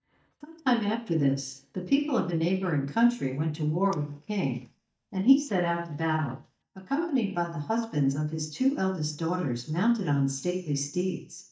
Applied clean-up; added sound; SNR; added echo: neural mask model DeepFilterNet 3.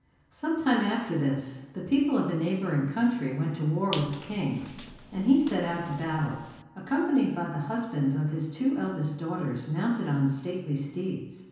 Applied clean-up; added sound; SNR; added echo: none; Squeak; 15 dB; reverberation time 0.9 s.